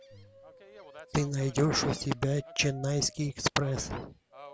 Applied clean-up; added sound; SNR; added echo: none; Gull, seagull + Brass instrument; 19 dB; none.